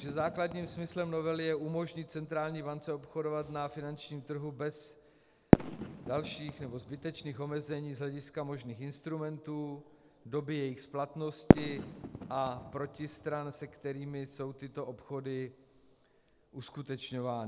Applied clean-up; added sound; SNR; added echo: none; Fireworks; -2 dB; none.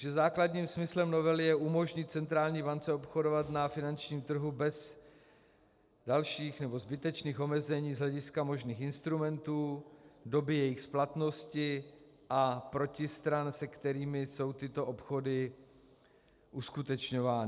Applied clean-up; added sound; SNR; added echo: none; none; none; none.